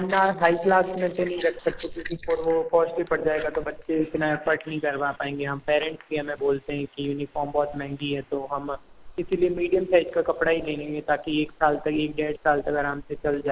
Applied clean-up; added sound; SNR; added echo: neural mask model Resemble Enhance denoiser.